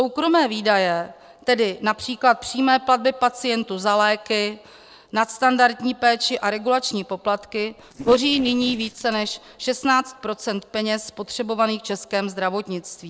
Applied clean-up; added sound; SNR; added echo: neural separator model SepFormer DNS4.